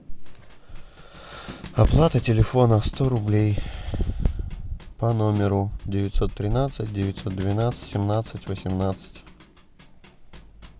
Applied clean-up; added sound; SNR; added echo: none; Thump, thud; 20 dB; none.